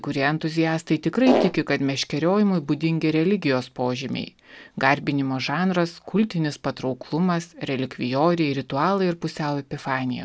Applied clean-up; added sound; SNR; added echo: none; Fart; -2 dB; none.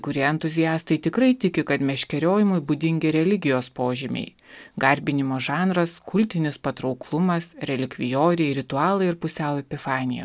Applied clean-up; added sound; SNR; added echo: none; none; none; none.